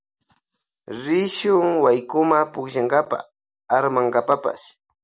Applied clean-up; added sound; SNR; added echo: none; none; none; none.